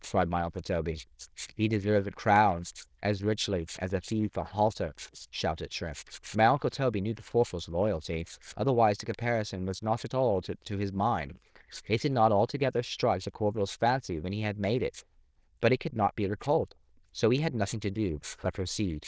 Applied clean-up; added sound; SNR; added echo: neural diffusion model UNIVERSE++.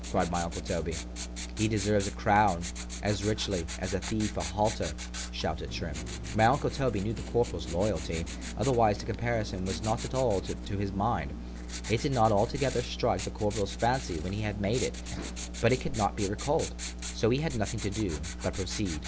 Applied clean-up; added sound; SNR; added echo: none; Writing; 13 dB; none.